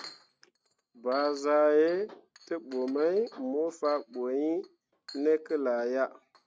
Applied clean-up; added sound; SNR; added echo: neural mask model RNNoise.